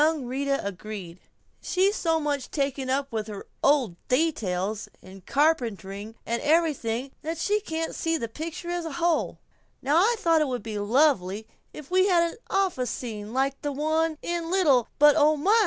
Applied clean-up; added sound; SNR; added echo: none; none; none; none.